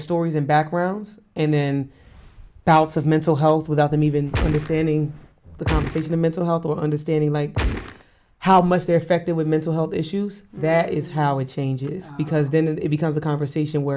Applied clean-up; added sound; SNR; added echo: none; Gunshot, gunfire; 3 dB; none.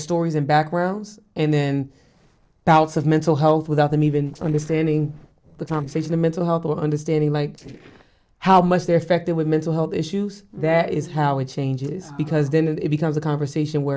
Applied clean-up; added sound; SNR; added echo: neural separator model SepFormer DNS4.